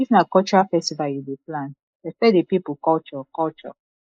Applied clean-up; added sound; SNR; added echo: neural mask model Resemble Enhance denoiser.